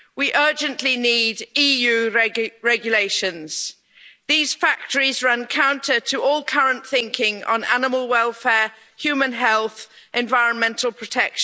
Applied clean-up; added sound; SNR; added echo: none; none; none; none.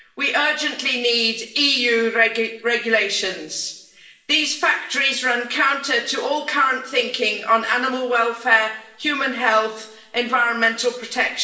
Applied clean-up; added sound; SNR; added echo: none; none; none; reverberation time 0.9 s.